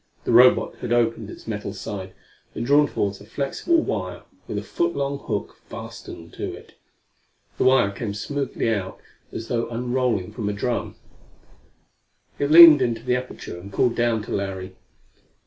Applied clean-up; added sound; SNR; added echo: none; none; none; none.